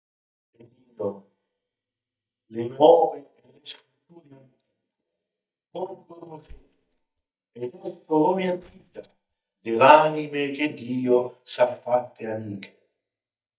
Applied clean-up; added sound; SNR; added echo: neural mask model DeepFilterNet 3.